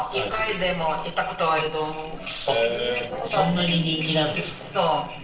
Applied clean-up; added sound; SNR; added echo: neural separator model SepFormer DNS4.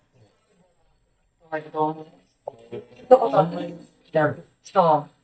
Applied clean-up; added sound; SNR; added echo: neural mask model DeepFilterNet 3.